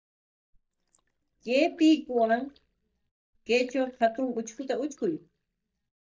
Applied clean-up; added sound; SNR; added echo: neural mask model DeepFilterNet 3.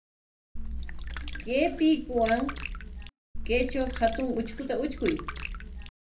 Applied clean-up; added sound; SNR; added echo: none; Water / Liquid; 6 dB; reverberation time 0.3 s.